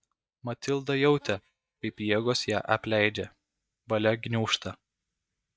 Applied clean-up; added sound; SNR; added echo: neural mask model DeepFilterNet 3.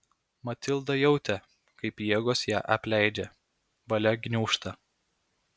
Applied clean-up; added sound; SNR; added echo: none; none; none; none.